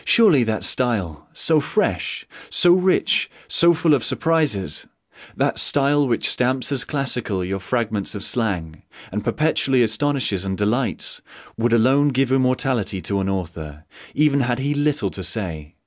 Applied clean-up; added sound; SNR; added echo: none; none; none; none.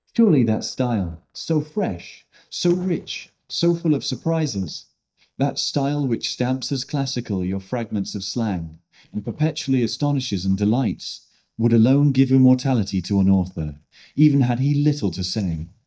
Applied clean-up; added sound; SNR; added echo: neural mask model DeepFilterNet 3.